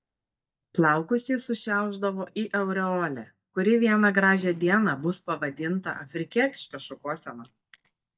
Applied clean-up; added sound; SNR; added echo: neural mask model DeepFilterNet 3.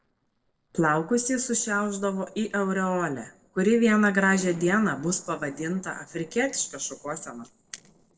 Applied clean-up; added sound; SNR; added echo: neural separator model SepFormer DNS4.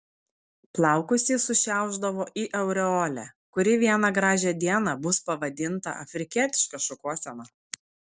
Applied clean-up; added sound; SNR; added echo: none; none; none; none.